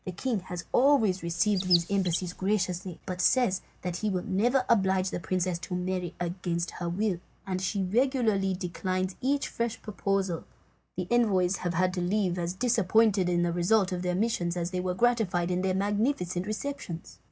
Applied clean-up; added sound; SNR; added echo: none; Chirp, tweet; 7 dB; none.